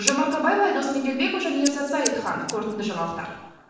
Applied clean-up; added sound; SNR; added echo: none; Scissors; 10 dB; reverberation time 0.9 s.